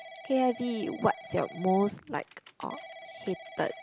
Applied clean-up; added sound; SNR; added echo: none; Telephone / Typing; 16 dB; none.